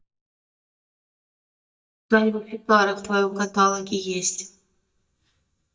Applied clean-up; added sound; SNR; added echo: neural mask model DeepFilterNet 3.